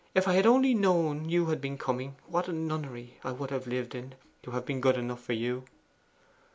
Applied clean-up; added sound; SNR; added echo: none; none; none; none.